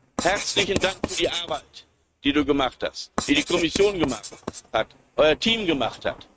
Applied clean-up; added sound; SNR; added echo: neural mask model RNNoise.